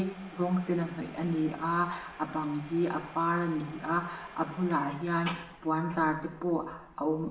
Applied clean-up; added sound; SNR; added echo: none; Domestic sounds, home sounds; 19 dB; reverberation time 0.8 s.